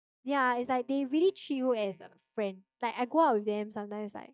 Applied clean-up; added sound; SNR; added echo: neural mask model DeepFilterNet 3.